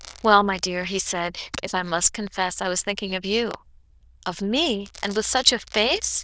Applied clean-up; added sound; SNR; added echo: neural diffusion model UNIVERSE++.